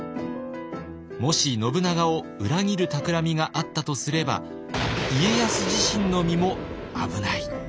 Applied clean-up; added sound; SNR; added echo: none; none; none; none.